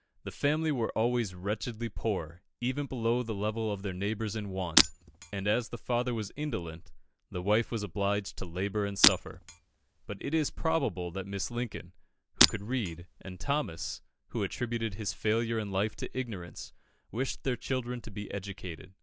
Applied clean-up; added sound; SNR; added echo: none; Shatter; -1 dB; none.